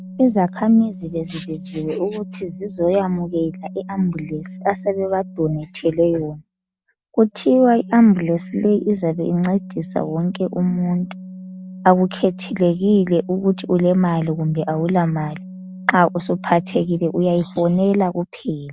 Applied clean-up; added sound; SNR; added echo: none; Organ; 16 dB; none.